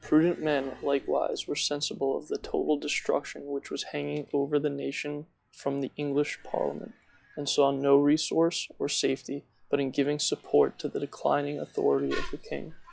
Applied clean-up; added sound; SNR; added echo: classical method log-MMSE.